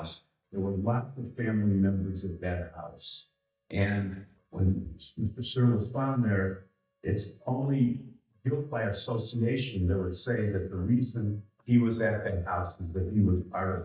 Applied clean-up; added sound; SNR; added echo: neural mask model DeepFilterNet 3.